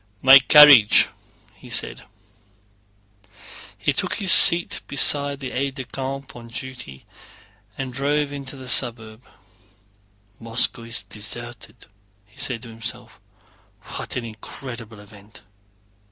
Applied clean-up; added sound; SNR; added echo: none; none; none; none.